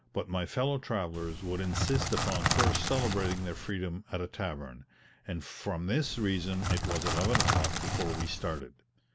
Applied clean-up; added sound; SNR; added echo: none; Crackle; -2 dB; none.